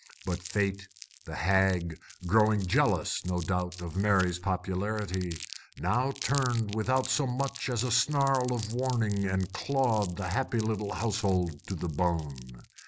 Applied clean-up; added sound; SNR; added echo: none; Crumpling, crinkling; 17 dB; none.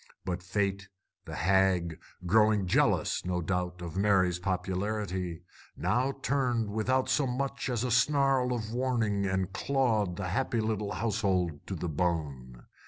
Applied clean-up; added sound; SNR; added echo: none; none; none; none.